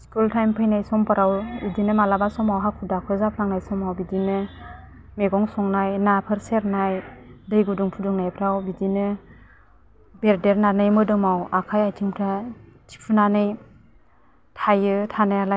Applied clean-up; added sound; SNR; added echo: none; none; none; none.